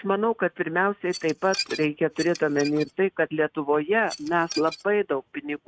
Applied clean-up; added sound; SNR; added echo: neural mask model RNNoise.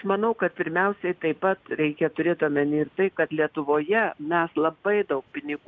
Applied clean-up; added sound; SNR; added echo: none; none; none; none.